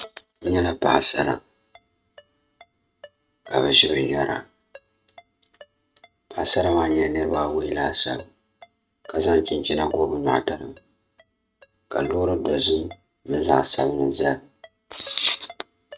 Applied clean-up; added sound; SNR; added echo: neural mask model RNNoise.